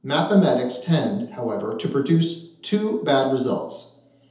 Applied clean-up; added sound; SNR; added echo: none; none; none; reverberation time 0.8 s.